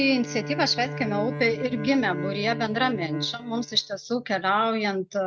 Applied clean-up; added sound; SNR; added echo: neural mask model RNNoise.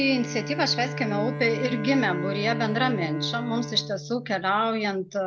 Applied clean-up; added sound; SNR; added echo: none; Bowed string instrument; 7 dB; none.